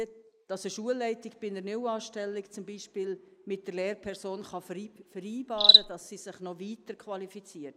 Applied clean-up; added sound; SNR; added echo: neural mask model Resemble Enhance denoiser.